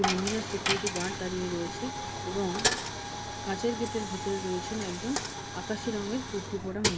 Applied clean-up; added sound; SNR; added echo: none; Coin (dropping); 0 dB; none.